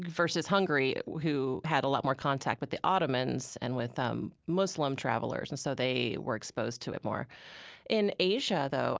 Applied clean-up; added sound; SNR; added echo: none; none; none; none.